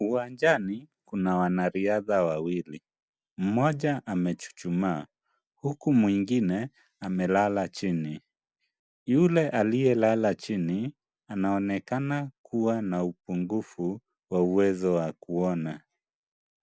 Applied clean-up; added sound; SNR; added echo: none; none; none; none.